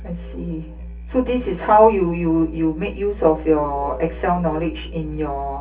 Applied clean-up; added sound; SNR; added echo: none; Musical instrument; 12 dB; reverberation time 0.3 s.